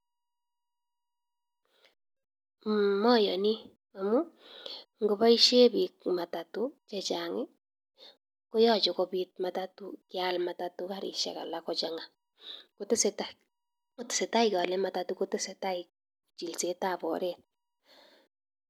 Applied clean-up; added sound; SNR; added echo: none; none; none; none.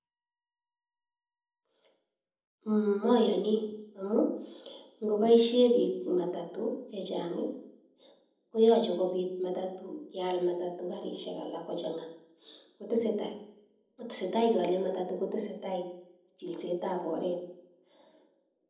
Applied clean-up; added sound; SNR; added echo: none; none; none; reverberation time 0.8 s.